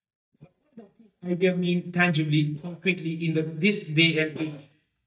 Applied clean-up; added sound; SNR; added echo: neural mask model DeepFilterNet 3.